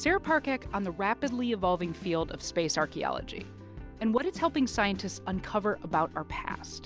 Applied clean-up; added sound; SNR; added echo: none; none; none; none.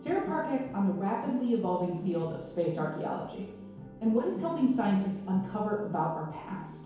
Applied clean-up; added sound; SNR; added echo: none; none; none; reverberation time 1.0 s.